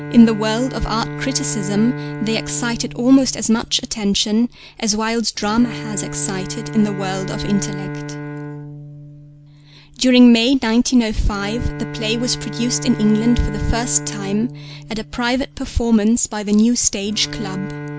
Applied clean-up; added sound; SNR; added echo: none; Bowed string instrument; 11 dB; none.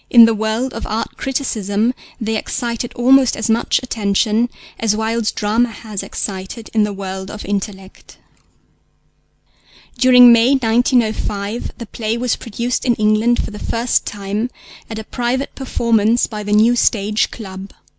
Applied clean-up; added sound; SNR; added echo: none; none; none; none.